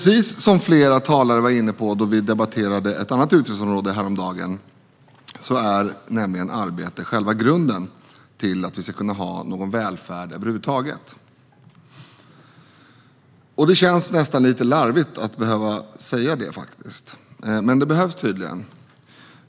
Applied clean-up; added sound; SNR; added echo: none; none; none; none.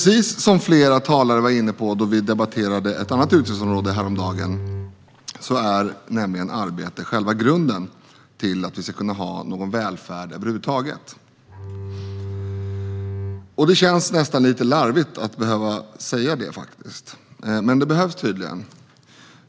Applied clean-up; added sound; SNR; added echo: none; Bowed string instrument; 9 dB; none.